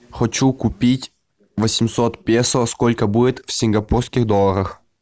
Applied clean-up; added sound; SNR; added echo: none; none; none; none.